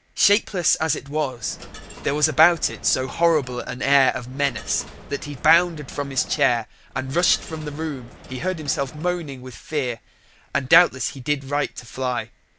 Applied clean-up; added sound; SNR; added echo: none; Coin (dropping); 17 dB; none.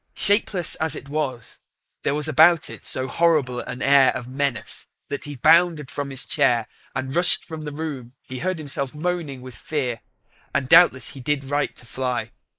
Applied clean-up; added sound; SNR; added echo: neural mask model Resemble Enhance denoiser.